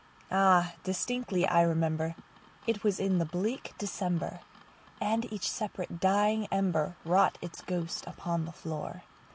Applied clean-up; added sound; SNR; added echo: none; none; none; none.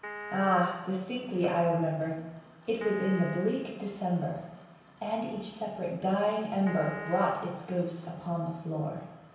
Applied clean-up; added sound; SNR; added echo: none; Piano; 11 dB; reverberation time 0.9 s.